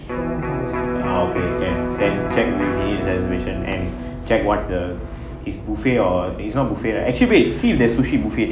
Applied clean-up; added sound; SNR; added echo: none; Electric guitar; 7 dB; none.